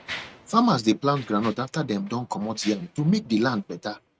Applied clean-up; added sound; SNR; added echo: neural mask model RNNoise.